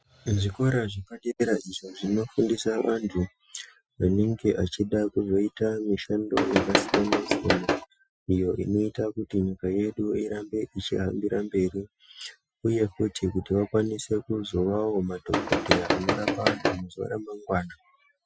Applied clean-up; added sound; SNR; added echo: classical method Wiener filter.